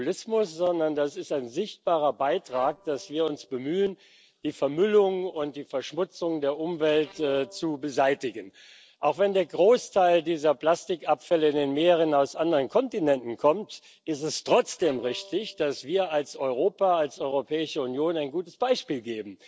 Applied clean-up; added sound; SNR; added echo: neural separator model SepFormer DNS4.